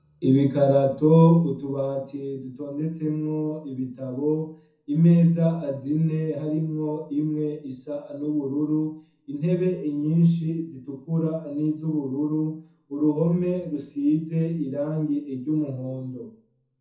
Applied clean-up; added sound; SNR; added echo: none; none; none; reverberation time 0.5 s.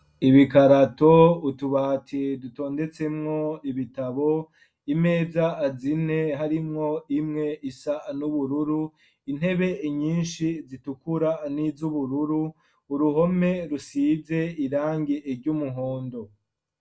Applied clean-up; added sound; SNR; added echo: none; none; none; none.